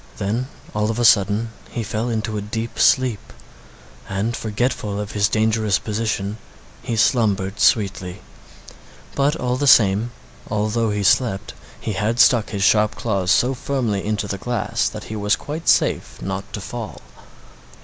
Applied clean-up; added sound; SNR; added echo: none; none; none; none.